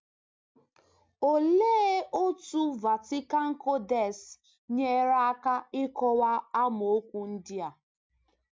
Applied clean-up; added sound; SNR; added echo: none; none; none; none.